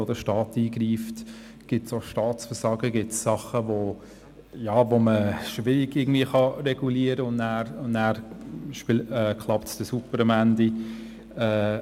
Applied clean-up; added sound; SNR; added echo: none; none; none; none.